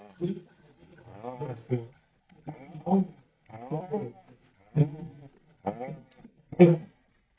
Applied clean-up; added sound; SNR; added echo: neural mask model DeepFilterNet 3.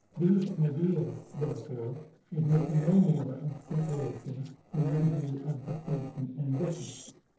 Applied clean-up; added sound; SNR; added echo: neural separator model SepFormer DNS4.